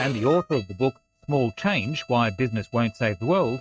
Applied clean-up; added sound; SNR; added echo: neural mask model RNNoise.